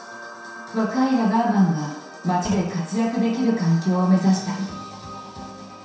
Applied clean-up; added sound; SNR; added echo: none; Thump, thud; 19 dB; reverberation time 0.7 s.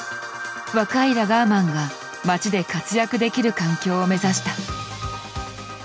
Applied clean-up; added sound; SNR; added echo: none; none; none; none.